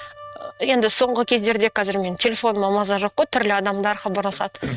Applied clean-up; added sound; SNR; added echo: neural mask model RNNoise.